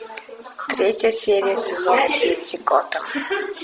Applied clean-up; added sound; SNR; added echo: none; none; none; none.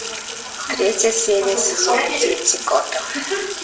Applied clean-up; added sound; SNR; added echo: none; Sink (filling or washing); 10 dB; reverberation time 0.6 s.